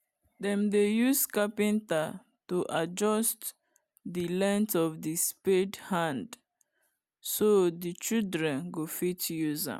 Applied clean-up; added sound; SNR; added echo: none; none; none; none.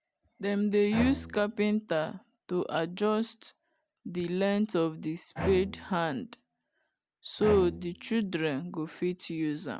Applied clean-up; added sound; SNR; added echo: none; Bowed string instrument; 10 dB; none.